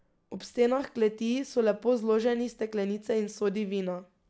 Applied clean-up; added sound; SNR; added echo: none; none; none; none.